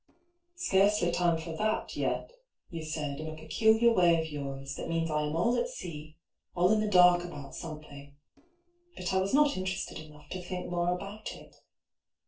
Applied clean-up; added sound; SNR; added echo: neural separator model SepFormer DNS4.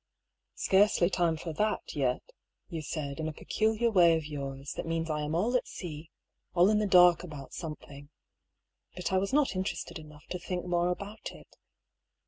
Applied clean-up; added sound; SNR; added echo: none; none; none; none.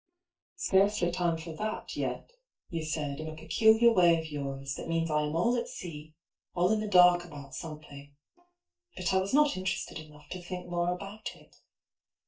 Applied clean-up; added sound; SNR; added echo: neural mask model DeepFilterNet 3.